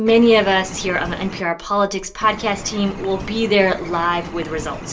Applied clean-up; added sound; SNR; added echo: none; Bird; 13 dB; reverberation time 0.2 s.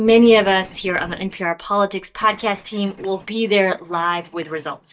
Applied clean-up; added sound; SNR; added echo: neural mask model DeepFilterNet 3.